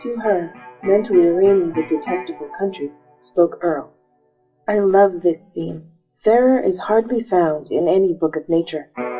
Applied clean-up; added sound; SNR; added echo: classical method WPE with log-MMSE.